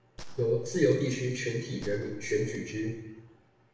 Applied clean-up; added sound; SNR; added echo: none; Gunshot, gunfire; 14 dB; reverberation time 0.9 s.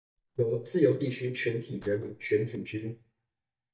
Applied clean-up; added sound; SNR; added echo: neural mask model DeepFilterNet 3.